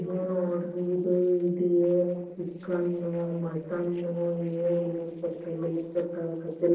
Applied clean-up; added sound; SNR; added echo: neural separator model SepFormer DNS4.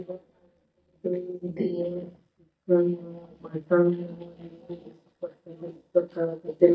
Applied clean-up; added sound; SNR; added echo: neural mask model DeepFilterNet 3.